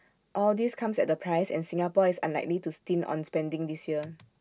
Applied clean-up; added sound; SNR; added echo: none; none; none; none.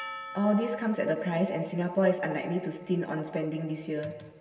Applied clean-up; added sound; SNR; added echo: none; Percussion; 17 dB; reverberation time 2.2 s.